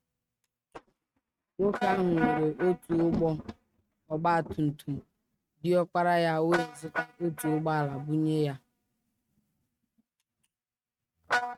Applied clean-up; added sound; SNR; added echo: neural mask model RNNoise.